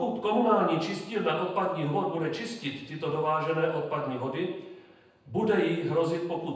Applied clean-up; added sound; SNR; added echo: none; none; none; reverberation time 0.9 s.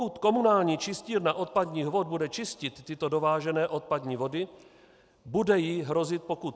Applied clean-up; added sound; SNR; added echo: none; none; none; none.